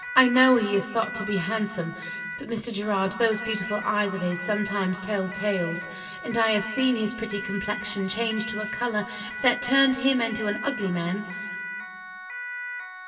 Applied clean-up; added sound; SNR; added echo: none; Siren; 10 dB; reverberation time 1.9 s.